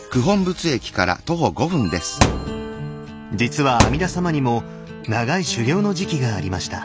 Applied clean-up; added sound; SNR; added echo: none; Thump, thud; 3 dB; none.